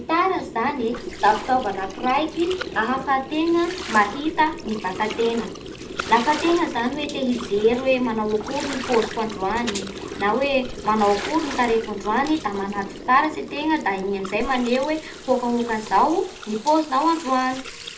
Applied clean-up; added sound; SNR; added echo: none; Gurgling; 11 dB; reverberation time 0.2 s.